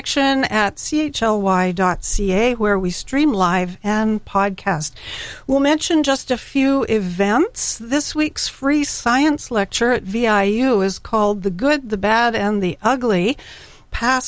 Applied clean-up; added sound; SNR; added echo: none; none; none; none.